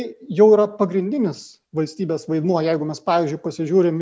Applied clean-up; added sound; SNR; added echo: none; none; none; none.